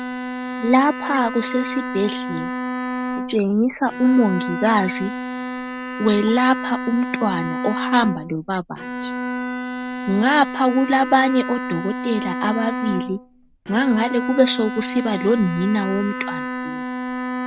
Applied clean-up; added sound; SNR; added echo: none; Bowed string instrument; 7 dB; none.